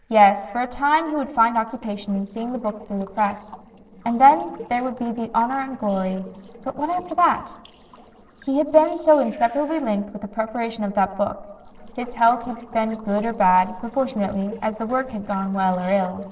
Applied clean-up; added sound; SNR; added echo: neural separator model SepFormer DNS4.